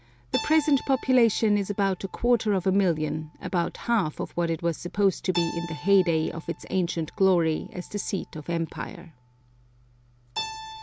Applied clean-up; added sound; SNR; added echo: none; Keyboard (musical); 16 dB; none.